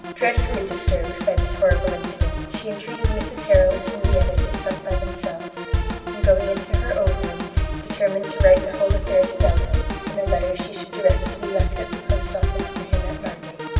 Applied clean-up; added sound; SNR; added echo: none; Drum kit; -1 dB; reverberation time 1.9 s.